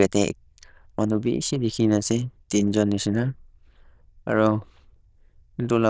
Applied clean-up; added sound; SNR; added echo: neural diffusion model UNIVERSE++.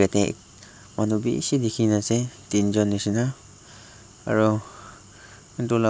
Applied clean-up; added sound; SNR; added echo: none; none; none; none.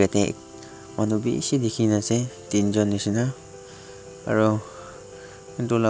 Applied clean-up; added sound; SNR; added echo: none; Piano; 19 dB; none.